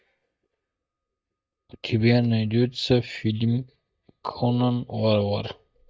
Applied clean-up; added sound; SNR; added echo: neural mask model DeepFilterNet 3.